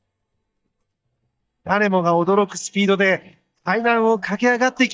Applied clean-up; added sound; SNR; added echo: neural mask model DeepFilterNet 3.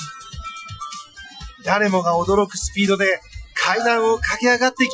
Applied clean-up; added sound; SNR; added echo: classical method Wiener filter.